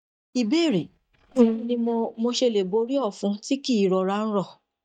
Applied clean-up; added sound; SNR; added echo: neural mask model DeepFilterNet 3.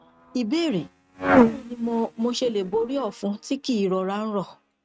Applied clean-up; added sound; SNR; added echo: neural mask model RNNoise.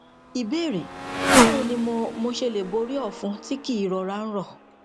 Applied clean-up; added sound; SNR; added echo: none; Motorcycle; -1 dB; none.